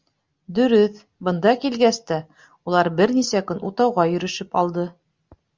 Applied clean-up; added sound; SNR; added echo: none; none; none; none.